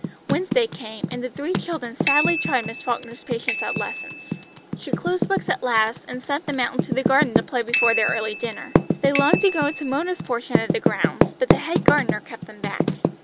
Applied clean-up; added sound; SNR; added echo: none; Bicycle bell + Typing; -1 dB; none.